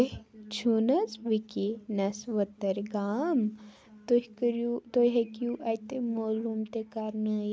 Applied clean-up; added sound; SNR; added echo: none; none; none; none.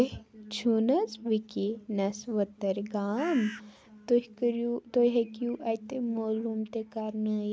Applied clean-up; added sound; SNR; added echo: none; Bird; 12 dB; none.